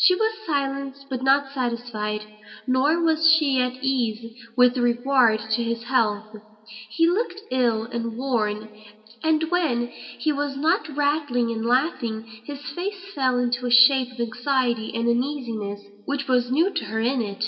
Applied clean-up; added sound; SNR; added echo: none; none; none; reverberation time 1.3 s.